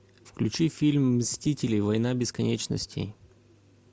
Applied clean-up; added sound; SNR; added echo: none; none; none; none.